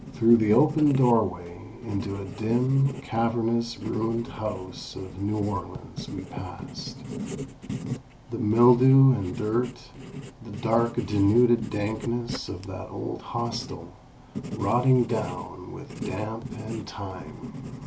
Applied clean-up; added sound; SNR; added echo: none; Writing; 12 dB; none.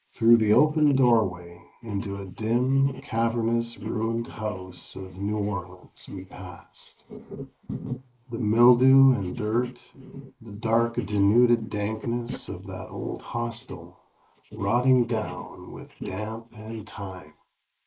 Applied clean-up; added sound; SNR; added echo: neural mask model Resemble Enhance denoiser.